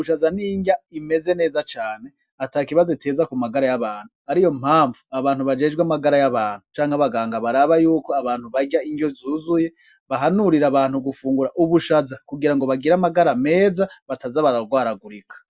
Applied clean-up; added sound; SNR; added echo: none; none; none; none.